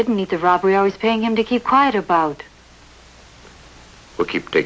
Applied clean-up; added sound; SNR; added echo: none; none; none; none.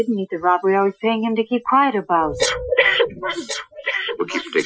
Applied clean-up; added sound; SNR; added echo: classical method Wiener filter.